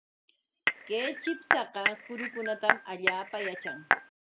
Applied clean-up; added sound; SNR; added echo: none; Cutlery, silverware / Dishes, pots, and pans / Chink, clink; -5 dB; none.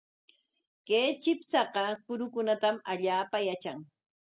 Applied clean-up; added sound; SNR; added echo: none; none; none; none.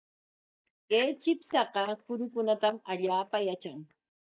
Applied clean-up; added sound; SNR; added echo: neural mask model DeepFilterNet 3.